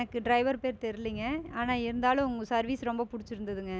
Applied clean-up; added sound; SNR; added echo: none; none; none; none.